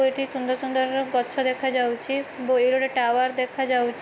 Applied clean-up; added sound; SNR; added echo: none; none; none; none.